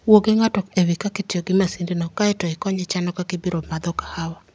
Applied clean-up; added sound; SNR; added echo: none; none; none; none.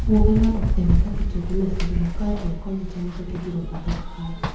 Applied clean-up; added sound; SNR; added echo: none; Run; -3 dB; reverberation time 1.0 s.